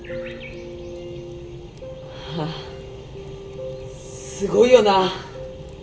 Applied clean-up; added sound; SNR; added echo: none; Fire; 18 dB; reverberation time 0.6 s.